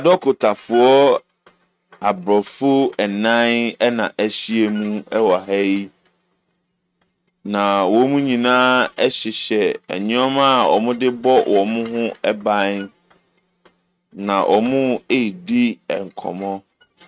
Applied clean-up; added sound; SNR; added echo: neural mask model RNNoise.